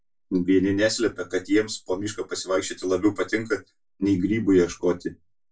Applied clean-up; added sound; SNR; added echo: neural separator model SepFormer DNS4.